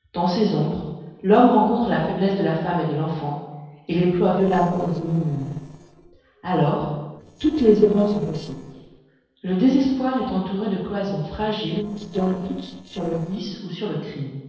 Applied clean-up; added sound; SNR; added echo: neural separator model SepFormer DNS4.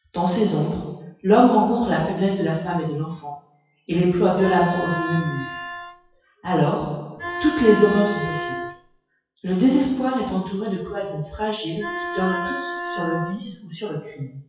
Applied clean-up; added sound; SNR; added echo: classical method WPE with log-MMSE.